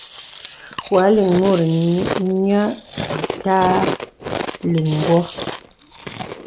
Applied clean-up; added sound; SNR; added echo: none; Chewing, mastication; 6 dB; none.